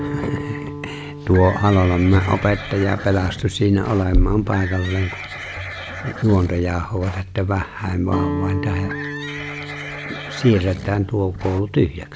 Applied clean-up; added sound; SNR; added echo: none; Guitar + Livestock, farm animals, working animals; 11 dB; none.